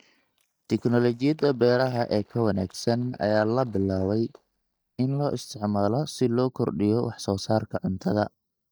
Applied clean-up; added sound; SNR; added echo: neural mask model DeepFilterNet 3.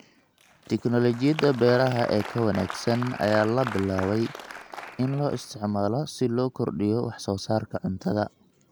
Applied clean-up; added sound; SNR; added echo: none; Applause; 15 dB; none.